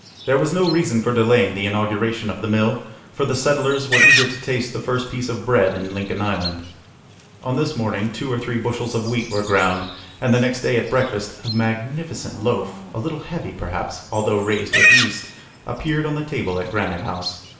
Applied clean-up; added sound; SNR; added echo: none; Livestock, farm animals, working animals; 4 dB; reverberation time 0.7 s.